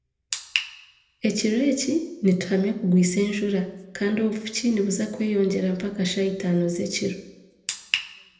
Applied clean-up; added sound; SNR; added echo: none; none; none; reverberation time 0.7 s.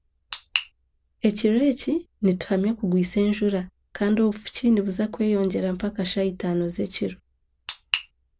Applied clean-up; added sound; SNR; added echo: none; none; none; none.